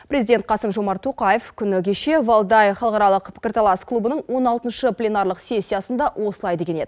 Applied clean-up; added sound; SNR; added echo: none; none; none; none.